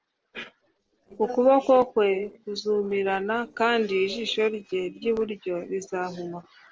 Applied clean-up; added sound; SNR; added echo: neural separator model SepFormer DNS4.